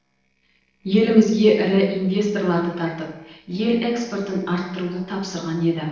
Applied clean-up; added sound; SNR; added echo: neural separator model SepFormer DNS4.